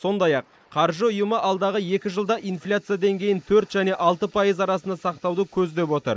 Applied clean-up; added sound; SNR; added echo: neural mask model Resemble Enhance denoiser.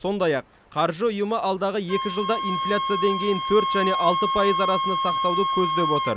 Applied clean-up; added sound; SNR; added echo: none; Wind instrument, woodwind instrument; 2 dB; none.